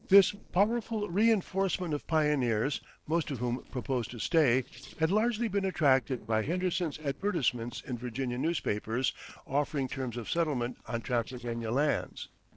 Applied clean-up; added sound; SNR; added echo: neural separator model SepFormer DNS4.